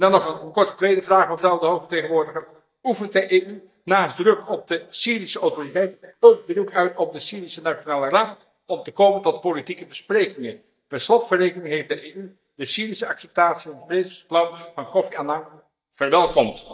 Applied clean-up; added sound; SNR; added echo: neural mask model DeepFilterNet 3.